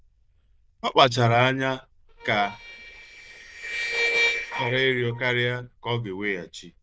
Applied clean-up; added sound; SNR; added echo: neural diffusion model UNIVERSE++.